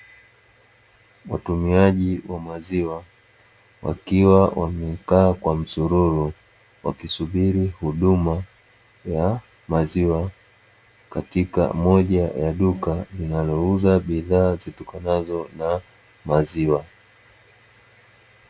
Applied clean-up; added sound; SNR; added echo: none; none; none; none.